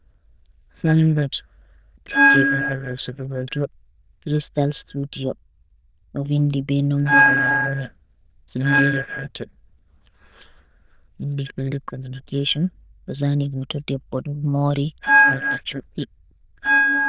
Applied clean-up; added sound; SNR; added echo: neural diffusion model UNIVERSE++.